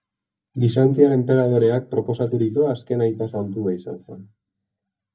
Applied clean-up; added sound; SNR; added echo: neural mask model DeepFilterNet 3.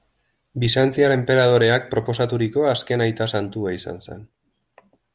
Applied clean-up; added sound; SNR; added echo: none; none; none; none.